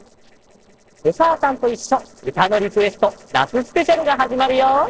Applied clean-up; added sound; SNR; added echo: neural separator model SepFormer DNS4.